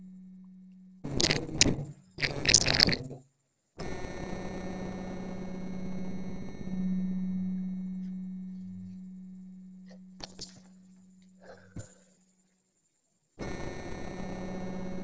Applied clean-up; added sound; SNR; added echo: neural separator model SepFormer DNS4.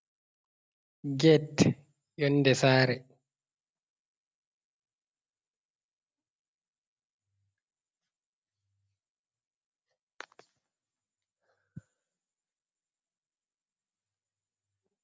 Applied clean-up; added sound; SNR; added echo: none; none; none; none.